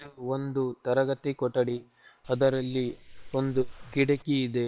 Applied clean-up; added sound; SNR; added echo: neural separator model SepFormer WHAM!.